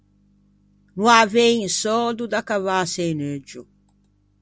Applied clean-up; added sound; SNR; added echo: none; none; none; none.